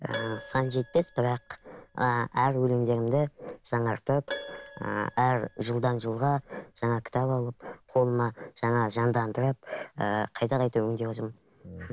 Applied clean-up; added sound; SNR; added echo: none; Keyboard (musical); 16 dB; none.